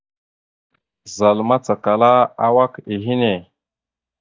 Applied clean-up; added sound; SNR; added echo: neural mask model DeepFilterNet 3.